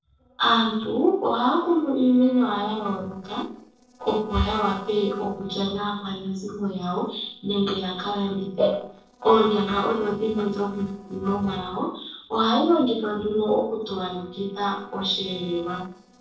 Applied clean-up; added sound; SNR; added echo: neural separator model SepFormer DNS4.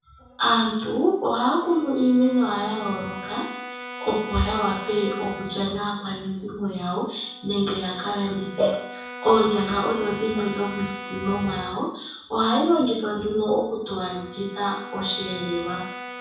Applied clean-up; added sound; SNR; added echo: none; Brass instrument; 14 dB; reverberation time 0.7 s.